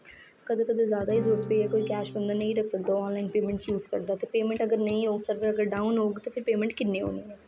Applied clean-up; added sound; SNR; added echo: none; Acoustic guitar / Strum; 10 dB; none.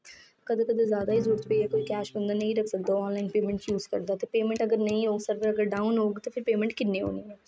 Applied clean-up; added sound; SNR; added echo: neural mask model RNNoise.